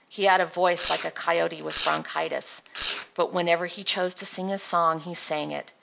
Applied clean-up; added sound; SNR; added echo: none; Domestic sounds, home sounds; 10 dB; none.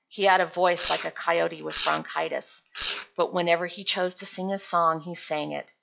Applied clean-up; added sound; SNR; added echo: classical method log-MMSE.